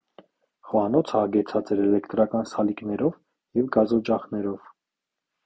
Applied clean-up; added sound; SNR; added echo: none; none; none; none.